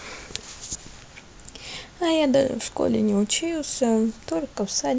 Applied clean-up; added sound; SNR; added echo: none; none; none; none.